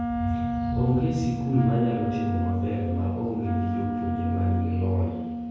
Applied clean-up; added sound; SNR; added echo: none; Wind instrument, woodwind instrument; 3 dB; reverberation time 1.3 s.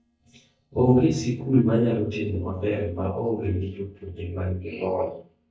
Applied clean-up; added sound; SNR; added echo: neural mask model DeepFilterNet 3.